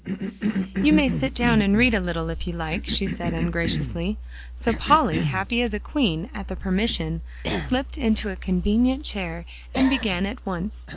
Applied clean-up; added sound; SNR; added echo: none; Cough; 7 dB; none.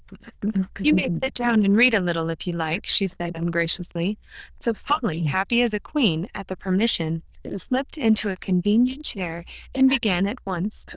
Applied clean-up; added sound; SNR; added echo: neural diffusion model UNIVERSE++.